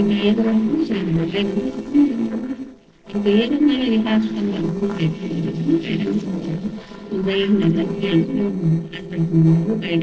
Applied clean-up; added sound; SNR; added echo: neural separator model SepFormer DNS4.